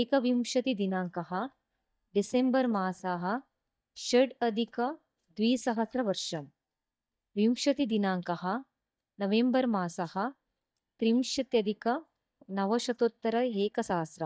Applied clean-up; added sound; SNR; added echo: neural mask model DeepFilterNet 3.